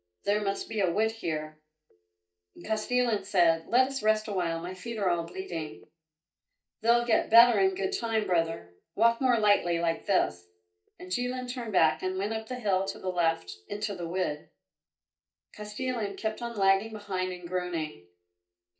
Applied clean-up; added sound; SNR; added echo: neural mask model DeepFilterNet 3.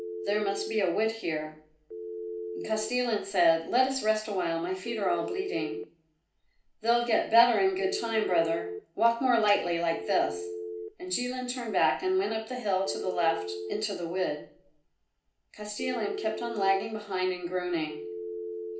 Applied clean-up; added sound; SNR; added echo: none; Telephone; 10 dB; reverberation time 0.4 s.